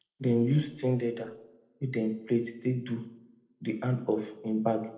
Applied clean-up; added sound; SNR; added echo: neural separator model SepFormer DNS4.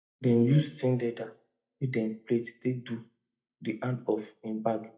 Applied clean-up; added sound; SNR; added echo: neural mask model DeepFilterNet 3.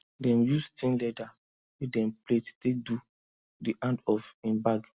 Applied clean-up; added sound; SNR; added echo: none; none; none; none.